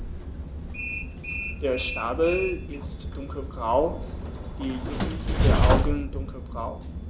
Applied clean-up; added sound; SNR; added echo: none; Train; -3 dB; none.